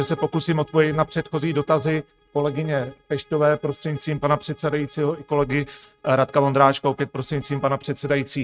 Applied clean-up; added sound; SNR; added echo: neural mask model RNNoise.